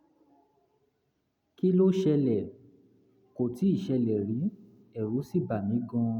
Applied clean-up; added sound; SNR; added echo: none; none; none; none.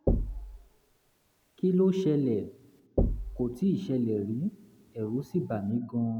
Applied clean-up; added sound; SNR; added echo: none; Knock; 5 dB; none.